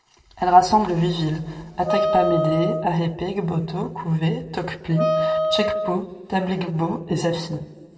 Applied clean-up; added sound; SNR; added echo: none; Wind instrument, woodwind instrument; 1 dB; reverberation time 1.1 s.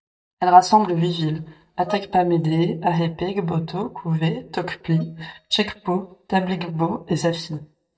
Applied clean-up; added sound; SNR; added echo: neural mask model DeepFilterNet 3.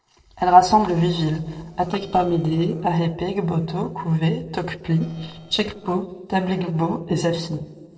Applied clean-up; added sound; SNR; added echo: neural separator model SepFormer DNS4.